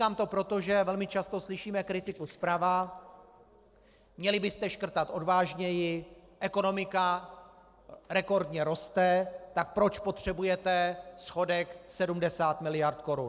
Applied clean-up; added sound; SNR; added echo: neural separator model SepFormer DNS4.